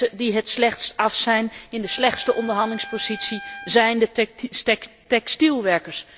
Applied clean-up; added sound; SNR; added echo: none; Trumpet; 17 dB; none.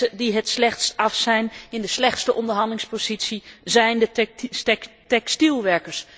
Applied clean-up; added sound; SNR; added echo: none; none; none; none.